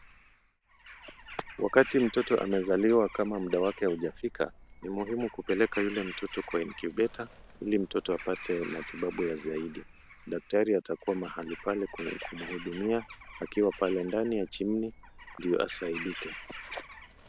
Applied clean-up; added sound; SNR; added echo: none; Bird vocalization, bird call, bird song / Crow; 18 dB; none.